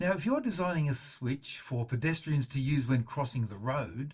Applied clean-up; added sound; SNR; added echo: none; none; none; reverberation time 0.2 s.